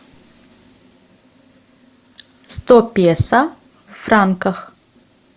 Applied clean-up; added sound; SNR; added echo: none; none; none; none.